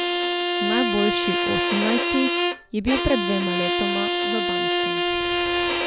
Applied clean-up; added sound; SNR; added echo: none; Bowed string instrument; -4 dB; none.